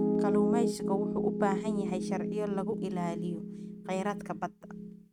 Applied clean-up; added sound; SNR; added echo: neural mask model RNNoise.